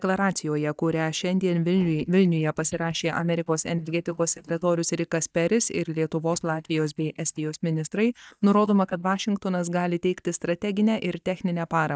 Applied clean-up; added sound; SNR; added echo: neural mask model DeepFilterNet 3.